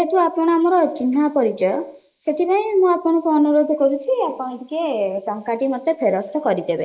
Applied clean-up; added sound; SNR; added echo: neural mask model Resemble Enhance denoiser.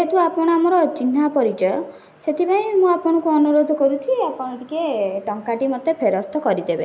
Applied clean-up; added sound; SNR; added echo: none; none; none; none.